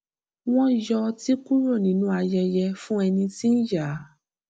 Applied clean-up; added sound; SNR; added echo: none; none; none; none.